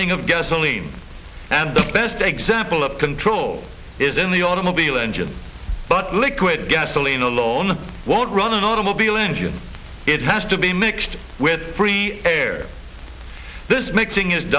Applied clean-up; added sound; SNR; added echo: none; Crushing; 5 dB; none.